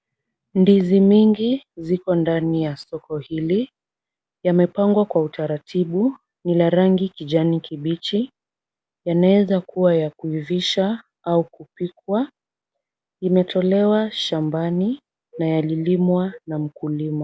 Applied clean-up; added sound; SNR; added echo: none; none; none; none.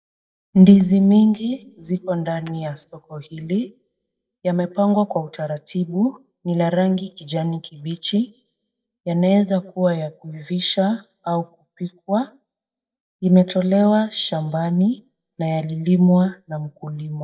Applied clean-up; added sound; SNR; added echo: neural mask model DeepFilterNet 3.